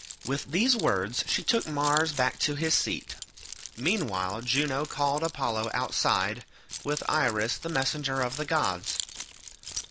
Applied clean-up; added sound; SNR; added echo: none; Keys jangling; 11 dB; none.